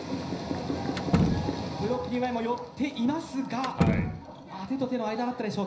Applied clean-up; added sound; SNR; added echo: none; Slam; 1 dB; reverberation time 0.5 s.